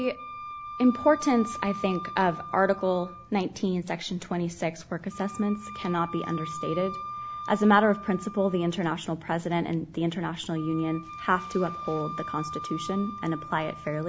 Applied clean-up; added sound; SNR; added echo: none; Wind instrument, woodwind instrument; 12 dB; none.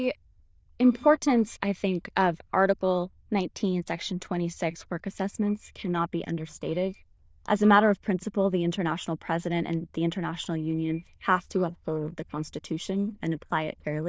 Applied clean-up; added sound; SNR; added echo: neural diffusion model UNIVERSE++.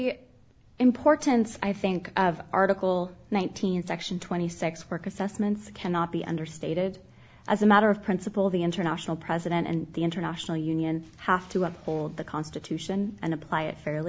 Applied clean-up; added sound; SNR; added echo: none; none; none; none.